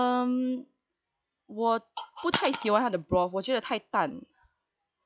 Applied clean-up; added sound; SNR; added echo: classical method log-MMSE.